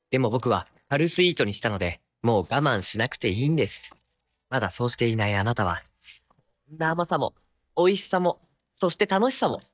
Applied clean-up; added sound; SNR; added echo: neural mask model DeepFilterNet 3.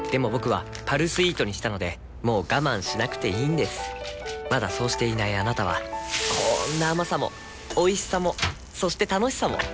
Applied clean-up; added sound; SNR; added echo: none; none; none; none.